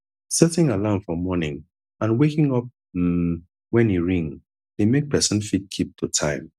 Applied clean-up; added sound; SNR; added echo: none; none; none; none.